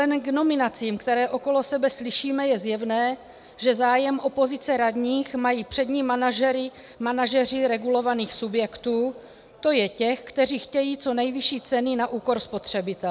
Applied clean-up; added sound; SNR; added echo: none; none; none; none.